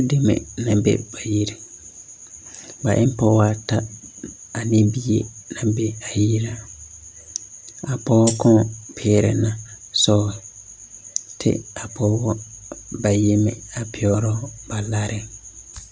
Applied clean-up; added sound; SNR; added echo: none; Tambourine; 12 dB; none.